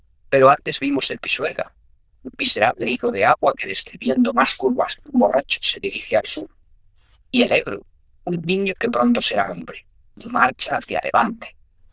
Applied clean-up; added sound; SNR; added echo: neural diffusion model UNIVERSE++.